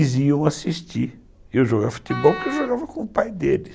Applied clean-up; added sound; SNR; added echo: none; Wind instrument, woodwind instrument; 12 dB; none.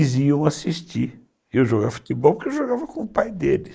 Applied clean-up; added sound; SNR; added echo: neural mask model Resemble Enhance denoiser.